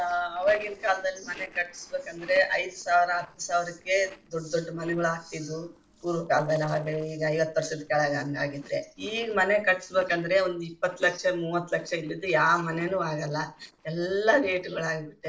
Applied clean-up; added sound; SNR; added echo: neural separator model SepFormer DNS4.